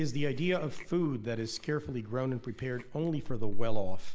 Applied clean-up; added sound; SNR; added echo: none; Chewing, mastication; -4 dB; none.